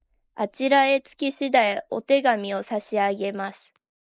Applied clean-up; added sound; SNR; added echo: neural mask model Resemble Enhance denoiser.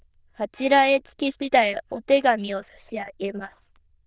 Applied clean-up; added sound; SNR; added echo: neural diffusion model UNIVERSE++.